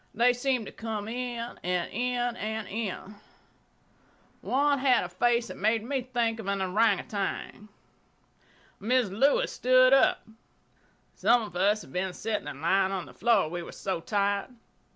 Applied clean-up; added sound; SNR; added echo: none; none; none; none.